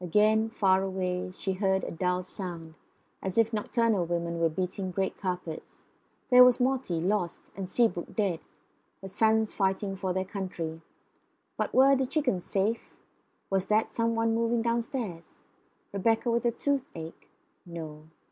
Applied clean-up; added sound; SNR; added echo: none; none; none; none.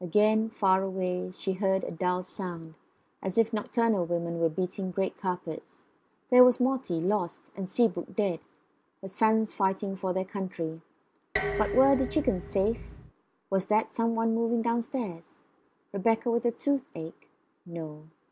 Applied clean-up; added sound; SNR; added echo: none; Dishes, pots, and pans; 8 dB; none.